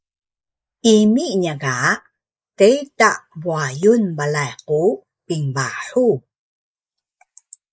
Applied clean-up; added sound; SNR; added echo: neural mask model Resemble Enhance denoiser.